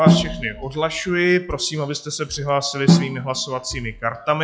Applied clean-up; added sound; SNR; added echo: classical method log-MMSE.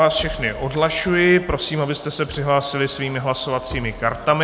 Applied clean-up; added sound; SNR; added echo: none; none; none; none.